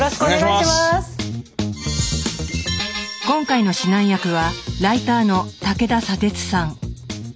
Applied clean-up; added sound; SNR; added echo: none; none; none; none.